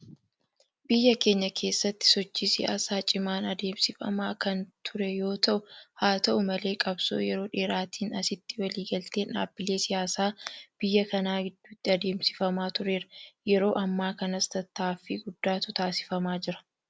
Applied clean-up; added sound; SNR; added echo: none; none; none; none.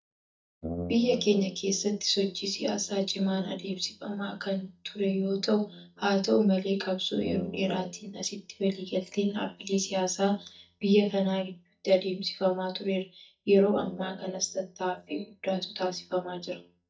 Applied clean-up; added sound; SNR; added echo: neural mask model DeepFilterNet 3.